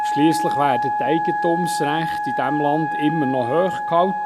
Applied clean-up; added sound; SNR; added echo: none; Wind instrument, woodwind instrument; 1 dB; none.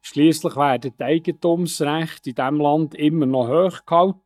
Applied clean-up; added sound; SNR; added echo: neural mask model DeepFilterNet 3.